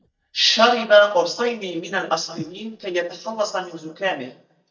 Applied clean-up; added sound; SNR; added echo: neural mask model DeepFilterNet 3.